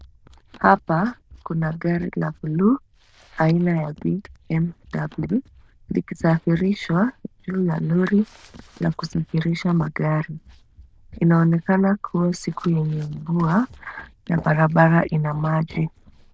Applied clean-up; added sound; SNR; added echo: neural diffusion model UNIVERSE++.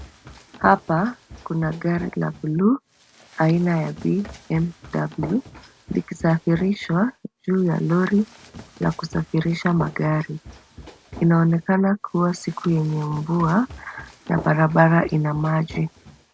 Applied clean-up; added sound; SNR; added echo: none; Run; 19 dB; none.